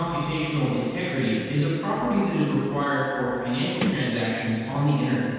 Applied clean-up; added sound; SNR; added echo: none; Sliding door; 15 dB; reverberation time 2.1 s.